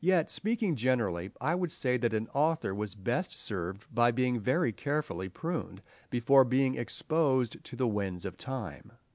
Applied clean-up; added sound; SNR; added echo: none; none; none; none.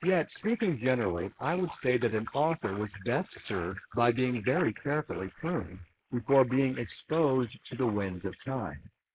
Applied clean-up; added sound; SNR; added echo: neural mask model Resemble Enhance denoiser.